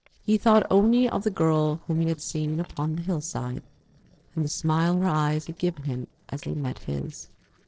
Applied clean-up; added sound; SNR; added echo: neural separator model SepFormer DNS4.